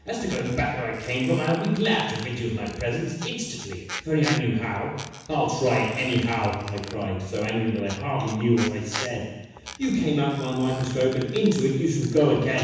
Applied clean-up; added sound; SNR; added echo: none; Squeak; 16 dB; reverberation time 1.1 s.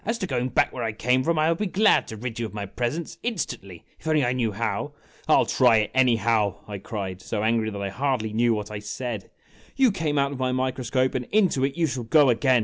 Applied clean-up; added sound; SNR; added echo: none; none; none; none.